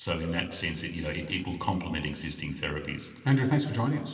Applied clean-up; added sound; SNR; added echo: none; none; none; reverberation time 2.6 s.